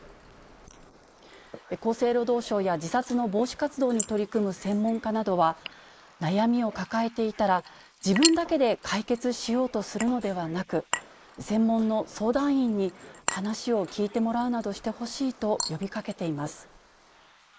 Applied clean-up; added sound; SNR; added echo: neural mask model Resemble Enhance denoiser.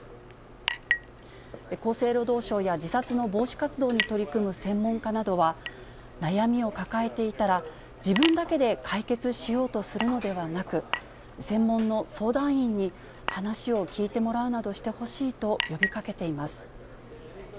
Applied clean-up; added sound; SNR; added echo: none; Chink, clink; 6 dB; none.